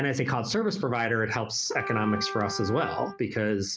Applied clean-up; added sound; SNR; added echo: none; Trumpet; 10 dB; none.